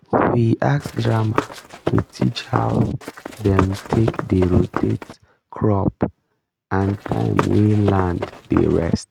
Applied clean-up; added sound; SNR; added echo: neural mask model RNNoise.